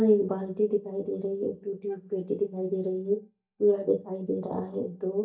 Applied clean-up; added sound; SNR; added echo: neural mask model DeepFilterNet 3.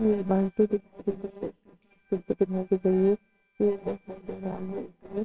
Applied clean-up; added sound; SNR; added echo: neural separator model SepFormer WHAMR!.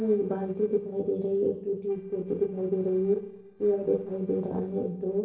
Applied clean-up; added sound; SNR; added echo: neural separator model SepFormer DNS4.